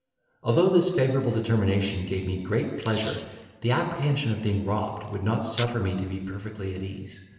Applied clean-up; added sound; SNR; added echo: none; Packing tape, duct tape; 15 dB; reverberation time 1.3 s.